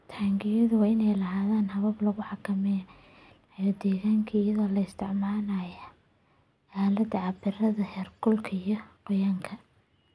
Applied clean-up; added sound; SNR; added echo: none; none; none; none.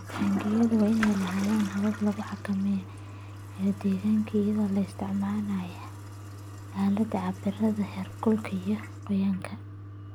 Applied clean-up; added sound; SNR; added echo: none; Toilet flush; 11 dB; none.